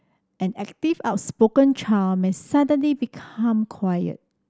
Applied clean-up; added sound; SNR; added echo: none; none; none; none.